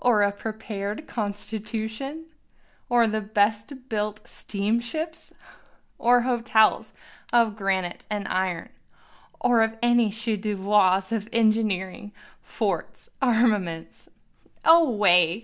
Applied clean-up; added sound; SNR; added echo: none; none; none; none.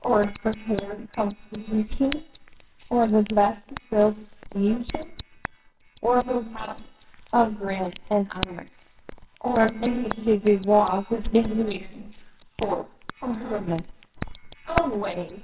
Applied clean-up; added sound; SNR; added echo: neural separator model SepFormer WHAMR!.